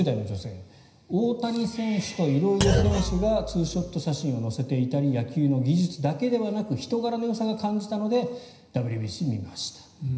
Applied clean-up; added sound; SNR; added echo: none; Thump, thud; 1 dB; reverberation time 0.9 s.